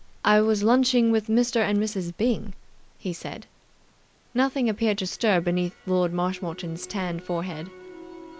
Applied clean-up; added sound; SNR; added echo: none; Crackle; 19 dB; none.